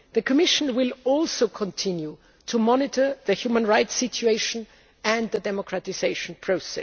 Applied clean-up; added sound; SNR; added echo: none; none; none; none.